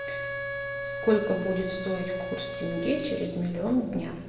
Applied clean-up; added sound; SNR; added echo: none; Wind instrument, woodwind instrument; 6 dB; reverberation time 1.1 s.